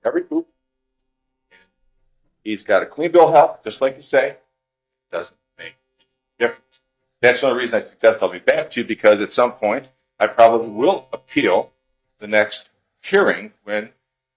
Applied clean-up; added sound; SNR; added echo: neural mask model DeepFilterNet 3.